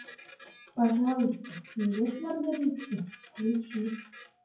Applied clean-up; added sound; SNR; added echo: classical method WPE with log-MMSE.